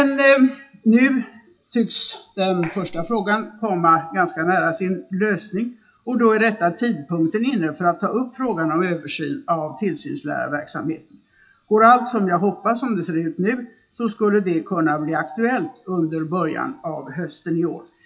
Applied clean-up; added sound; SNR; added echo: classical method WPE with log-MMSE.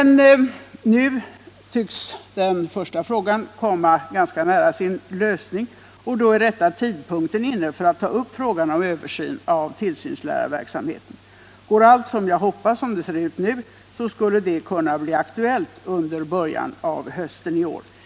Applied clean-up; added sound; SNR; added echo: none; none; none; none.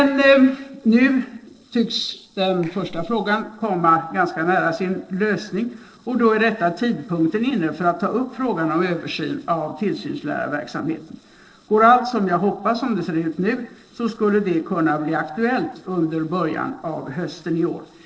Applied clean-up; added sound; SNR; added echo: neural separator model SepFormer DNS4.